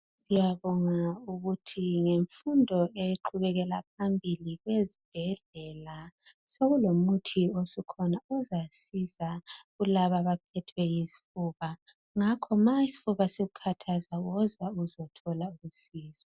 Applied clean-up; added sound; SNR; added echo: none; none; none; none.